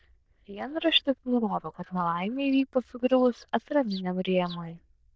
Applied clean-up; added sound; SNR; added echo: neural diffusion model UNIVERSE++.